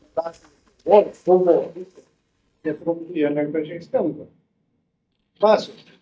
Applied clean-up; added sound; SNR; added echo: neural mask model DeepFilterNet 3.